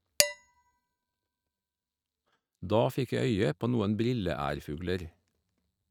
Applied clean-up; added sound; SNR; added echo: neural mask model RNNoise.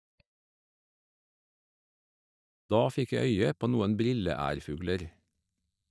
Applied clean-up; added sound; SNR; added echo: neural mask model DeepFilterNet 3.